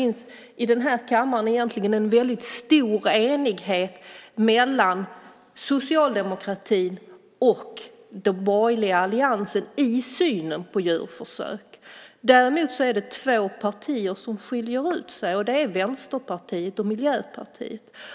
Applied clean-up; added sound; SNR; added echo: none; none; none; none.